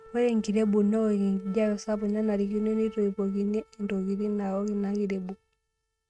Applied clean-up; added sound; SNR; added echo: neural mask model RNNoise.